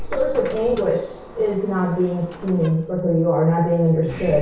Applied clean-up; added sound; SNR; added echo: none; Sliding door; 13 dB; reverberation time 0.6 s.